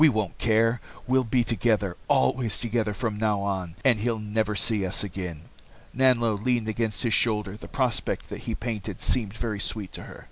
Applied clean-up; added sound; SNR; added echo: none; none; none; none.